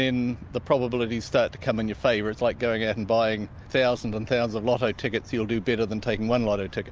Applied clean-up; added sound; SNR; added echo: none; none; none; none.